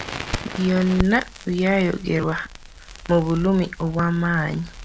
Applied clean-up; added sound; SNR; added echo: none; Crackle; 12 dB; none.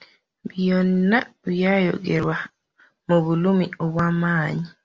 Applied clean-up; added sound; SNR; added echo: none; none; none; none.